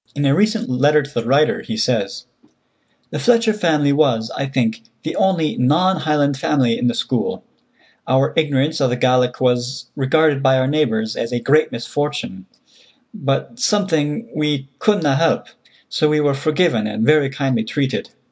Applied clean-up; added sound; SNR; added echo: none; none; none; none.